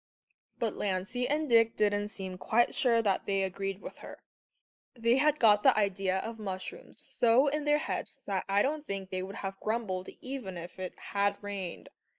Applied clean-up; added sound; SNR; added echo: neural mask model Resemble Enhance denoiser.